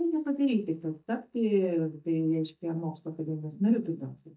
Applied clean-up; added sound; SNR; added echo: neural mask model DeepFilterNet 3.